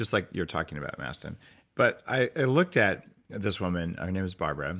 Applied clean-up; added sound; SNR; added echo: none; none; none; none.